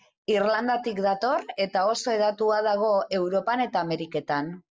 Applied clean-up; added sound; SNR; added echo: none; none; none; none.